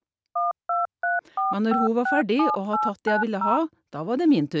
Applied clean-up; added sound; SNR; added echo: neural mask model RNNoise.